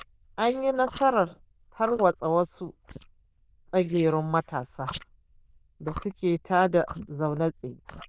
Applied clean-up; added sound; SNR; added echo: neural diffusion model UNIVERSE++.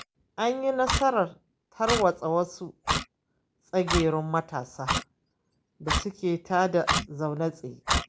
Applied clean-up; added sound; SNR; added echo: none; Clock; 4 dB; none.